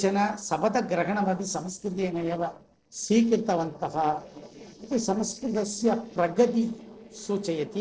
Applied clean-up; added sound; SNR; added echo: neural separator model SepFormer DNS4.